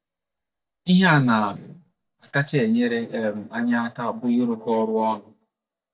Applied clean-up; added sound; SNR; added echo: neural mask model DeepFilterNet 3.